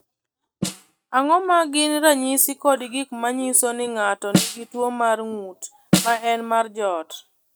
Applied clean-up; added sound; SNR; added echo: neural mask model RNNoise.